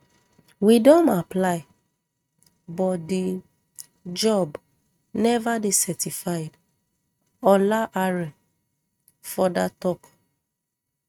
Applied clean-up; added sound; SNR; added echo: neural mask model RNNoise.